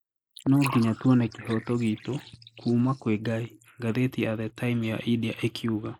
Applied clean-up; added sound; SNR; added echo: neural mask model Resemble Enhance denoiser.